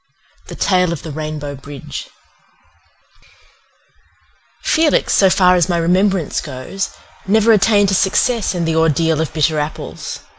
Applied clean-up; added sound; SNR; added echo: none; none; none; none.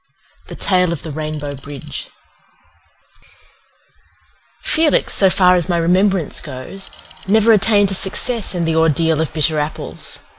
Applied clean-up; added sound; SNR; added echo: none; Alarm; 18 dB; none.